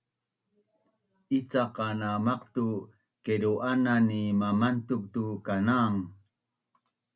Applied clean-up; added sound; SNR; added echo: none; none; none; none.